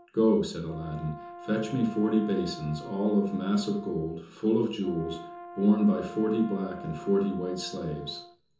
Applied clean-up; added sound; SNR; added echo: none; Brass instrument; 16 dB; reverberation time 0.6 s.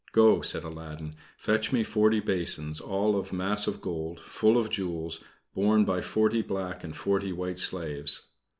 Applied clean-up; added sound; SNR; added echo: none; none; none; none.